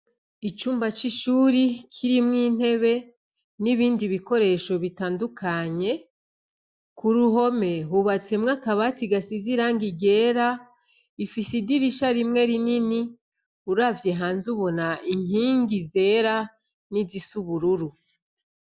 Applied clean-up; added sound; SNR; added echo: none; none; none; none.